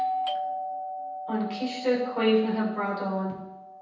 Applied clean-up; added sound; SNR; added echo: none; Doorbell; 5 dB; reverberation time 0.9 s.